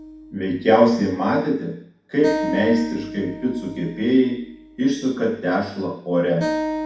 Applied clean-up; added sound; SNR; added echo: none; Acoustic guitar; 10 dB; reverberation time 0.6 s.